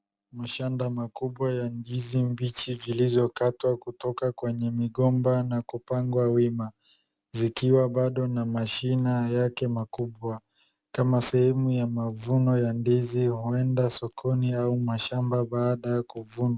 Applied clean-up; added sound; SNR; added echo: none; none; none; none.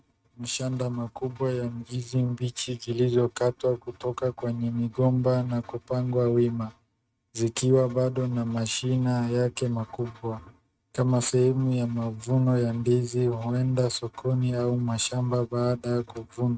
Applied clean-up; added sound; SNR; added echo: neural mask model RNNoise.